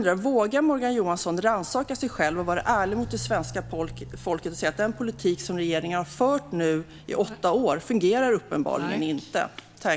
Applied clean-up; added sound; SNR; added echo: none; Walk, footsteps; 18 dB; none.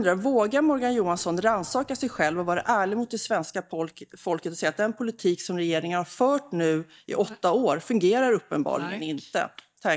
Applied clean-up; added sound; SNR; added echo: neural mask model DeepFilterNet 3.